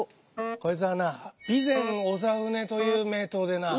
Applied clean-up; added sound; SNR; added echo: none; Wind instrument, woodwind instrument; 10 dB; none.